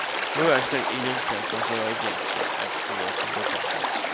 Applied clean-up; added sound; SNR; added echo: none; Stream; -3 dB; none.